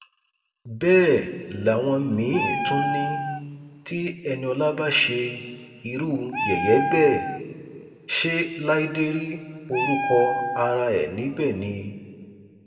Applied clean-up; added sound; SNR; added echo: none; Meow; 6 dB; reverberation time 1.7 s.